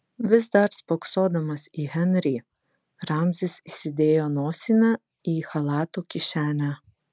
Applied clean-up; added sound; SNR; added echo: none; none; none; none.